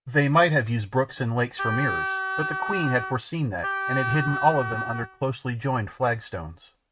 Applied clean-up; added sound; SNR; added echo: neural mask model RNNoise.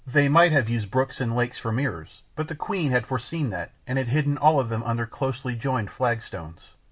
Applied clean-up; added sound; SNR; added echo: none; none; none; none.